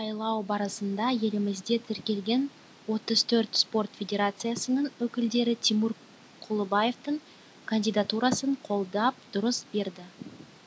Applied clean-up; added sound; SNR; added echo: none; none; none; none.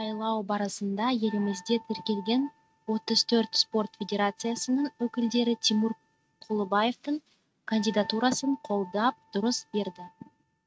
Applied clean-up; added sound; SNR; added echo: neural mask model RNNoise.